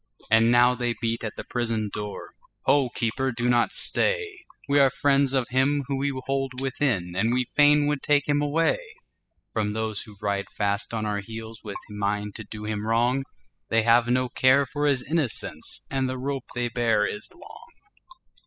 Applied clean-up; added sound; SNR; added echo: classical method spectral subtraction.